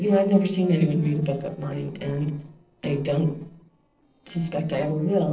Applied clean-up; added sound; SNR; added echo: neural separator model SepFormer DNS4.